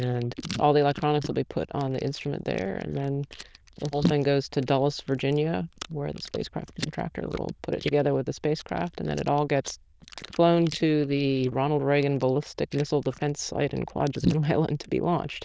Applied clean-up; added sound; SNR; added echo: neural diffusion model UNIVERSE++.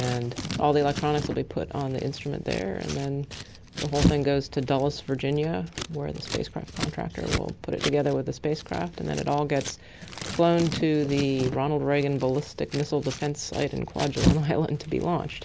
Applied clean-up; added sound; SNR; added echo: none; Scissors; 7 dB; none.